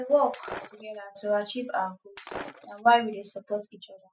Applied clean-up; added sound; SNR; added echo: classical method spectral subtraction.